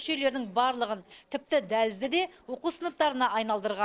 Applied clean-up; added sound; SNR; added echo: neural separator model SepFormer DNS4.